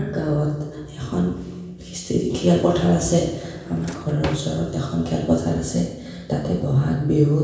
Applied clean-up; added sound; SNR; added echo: none; Drawer open or close; 13 dB; reverberation time 0.7 s.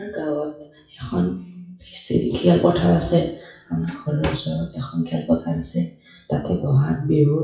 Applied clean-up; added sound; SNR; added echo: classical method WPE with log-MMSE.